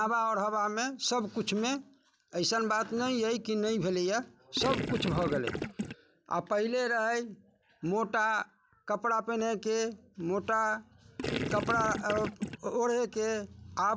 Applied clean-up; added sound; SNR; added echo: none; Gurgling; 3 dB; none.